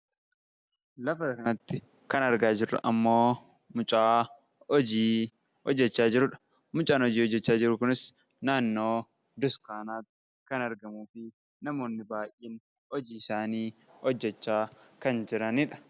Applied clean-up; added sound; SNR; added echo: none; none; none; none.